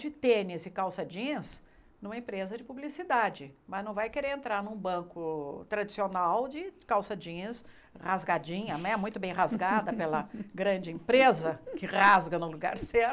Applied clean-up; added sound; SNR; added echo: none; none; none; none.